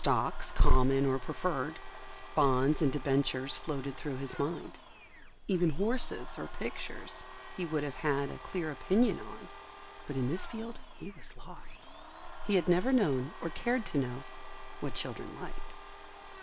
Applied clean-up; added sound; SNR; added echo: none; Domestic sounds, home sounds; 18 dB; none.